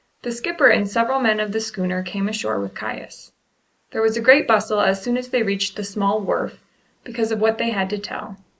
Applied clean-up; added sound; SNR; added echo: neural mask model Resemble Enhance denoiser.